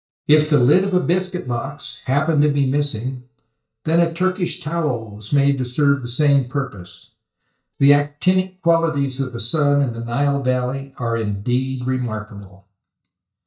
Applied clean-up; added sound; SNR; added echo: neural mask model DeepFilterNet 3.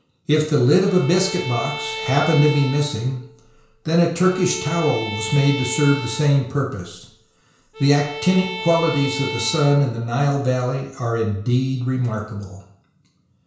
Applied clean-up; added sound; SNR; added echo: none; Bowed string instrument; 11 dB; reverberation time 0.5 s.